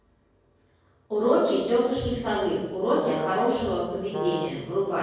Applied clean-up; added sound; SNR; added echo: none; Brass instrument; 8 dB; reverberation time 1.3 s.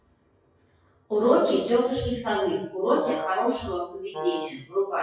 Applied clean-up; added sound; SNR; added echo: classical method WPE with log-MMSE.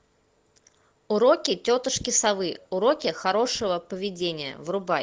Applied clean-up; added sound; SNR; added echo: none; none; none; none.